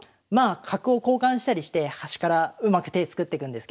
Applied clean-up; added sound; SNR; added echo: none; none; none; none.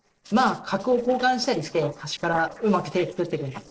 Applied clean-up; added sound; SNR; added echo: neural separator model SepFormer DNS4.